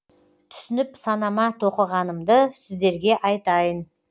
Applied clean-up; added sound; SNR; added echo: none; none; none; none.